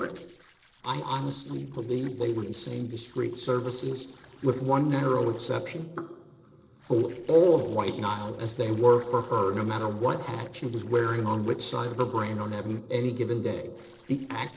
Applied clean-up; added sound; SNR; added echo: neural separator model SepFormer DNS4.